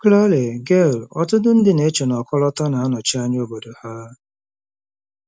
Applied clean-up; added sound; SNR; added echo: none; none; none; none.